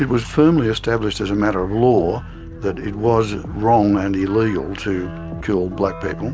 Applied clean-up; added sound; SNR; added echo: none; Keyboard (musical); 18 dB; none.